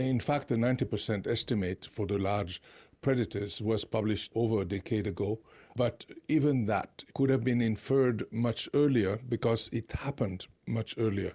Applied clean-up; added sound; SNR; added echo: none; none; none; none.